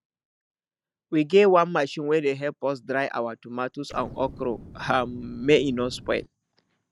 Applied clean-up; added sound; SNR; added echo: neural mask model DeepFilterNet 3.